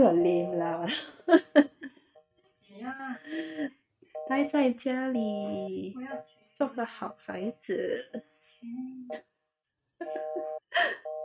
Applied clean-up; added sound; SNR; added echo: neural mask model RNNoise.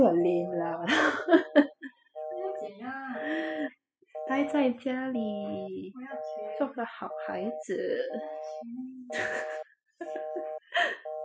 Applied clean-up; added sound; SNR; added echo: classical method spectral subtraction.